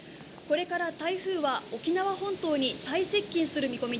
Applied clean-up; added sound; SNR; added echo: none; none; none; none.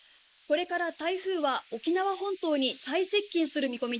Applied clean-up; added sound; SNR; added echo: neural mask model Resemble Enhance denoiser.